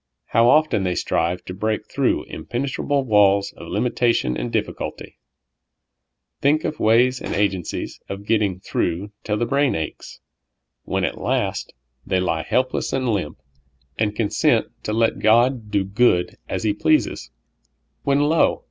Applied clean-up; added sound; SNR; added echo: none; none; none; none.